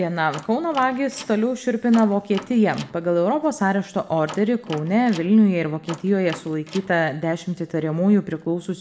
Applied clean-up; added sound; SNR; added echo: none; Door; 19 dB; reverberation time 1.7 s.